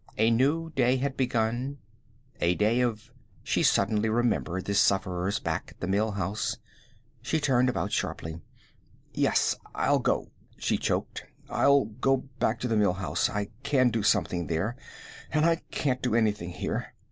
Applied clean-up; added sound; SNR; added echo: none; none; none; none.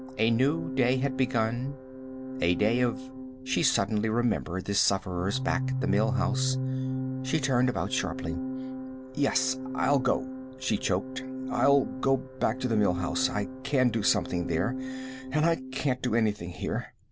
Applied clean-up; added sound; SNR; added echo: none; Organ; 6 dB; none.